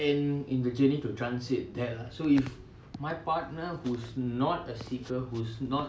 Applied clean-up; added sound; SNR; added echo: none; none; none; none.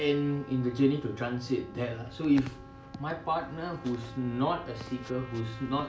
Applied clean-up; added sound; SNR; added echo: none; Trumpet; 19 dB; none.